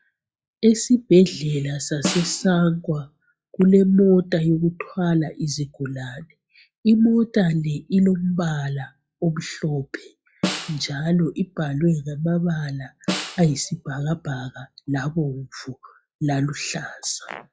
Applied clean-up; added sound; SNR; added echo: classical method log-MMSE.